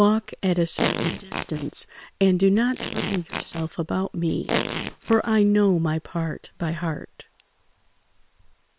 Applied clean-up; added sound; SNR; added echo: neural separator model SepFormer WHAM!.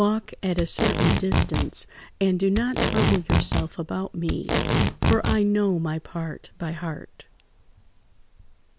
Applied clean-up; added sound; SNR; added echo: none; Packing tape, duct tape; -3 dB; none.